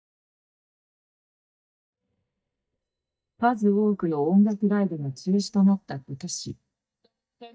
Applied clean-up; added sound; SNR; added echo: neural mask model DeepFilterNet 3.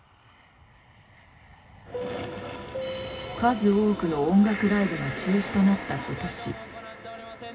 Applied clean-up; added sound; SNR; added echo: none; Aircraft; 15 dB; reverberation time 0.4 s.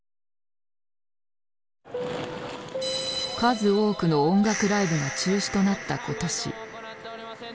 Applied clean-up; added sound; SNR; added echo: none; none; none; none.